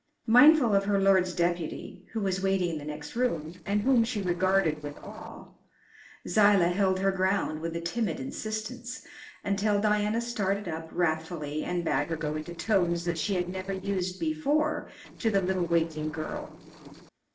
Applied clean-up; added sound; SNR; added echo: neural separator model SepFormer DNS4.